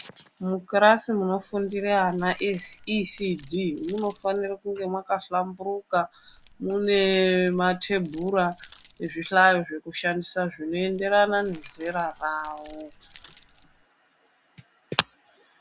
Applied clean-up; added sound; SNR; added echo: none; Keys jangling; 17 dB; none.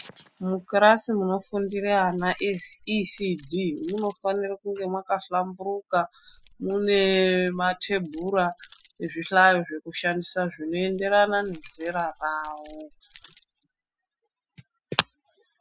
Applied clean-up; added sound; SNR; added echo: classical method spectral subtraction.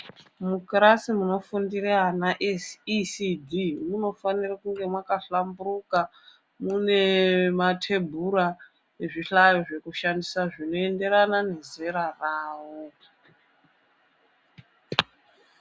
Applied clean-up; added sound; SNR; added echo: none; none; none; none.